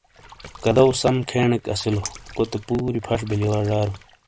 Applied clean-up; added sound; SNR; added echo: none; Chink, clink + Water / Splash, splatter; 19 dB; none.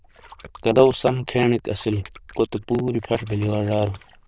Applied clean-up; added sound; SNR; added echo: neural diffusion model UNIVERSE++.